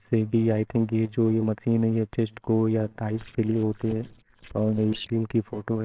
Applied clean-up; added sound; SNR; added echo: neural separator model SepFormer WHAMR!.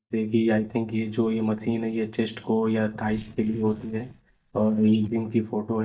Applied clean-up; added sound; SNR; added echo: neural mask model DeepFilterNet 3.